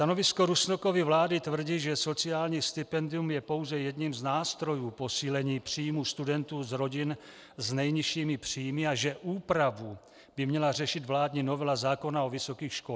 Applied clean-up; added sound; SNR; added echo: none; none; none; none.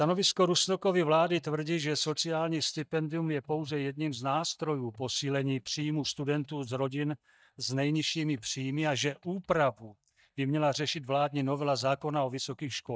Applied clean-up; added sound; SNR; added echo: neural mask model DeepFilterNet 3.